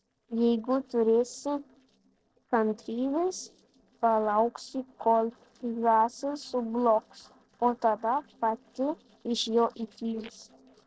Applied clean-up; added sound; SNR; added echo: neural separator model SepFormer DNS4.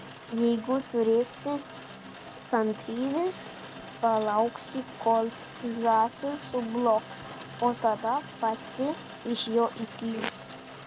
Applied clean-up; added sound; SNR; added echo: none; Rain; 14 dB; none.